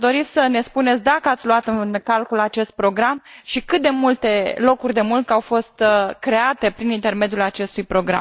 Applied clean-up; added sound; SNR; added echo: neural mask model DeepFilterNet 3.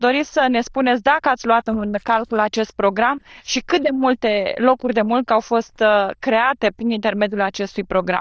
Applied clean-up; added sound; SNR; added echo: neural diffusion model UNIVERSE++.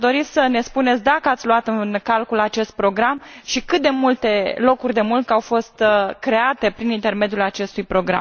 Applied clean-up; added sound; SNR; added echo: none; none; none; none.